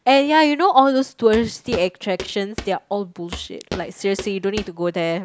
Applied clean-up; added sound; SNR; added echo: none; Walk, footsteps; 14 dB; none.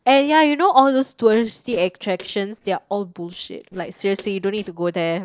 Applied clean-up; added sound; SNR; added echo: neural separator model SepFormer DNS4.